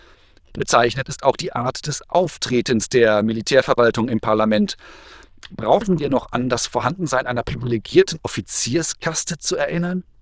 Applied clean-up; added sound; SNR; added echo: neural diffusion model UNIVERSE++.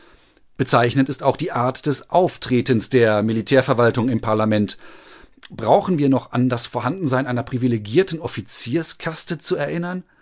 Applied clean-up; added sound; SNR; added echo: none; none; none; none.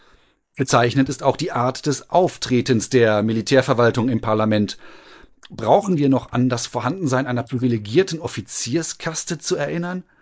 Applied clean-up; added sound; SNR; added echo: neural mask model Resemble Enhance denoiser.